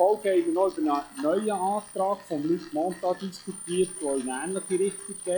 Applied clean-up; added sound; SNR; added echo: classical method log-MMSE.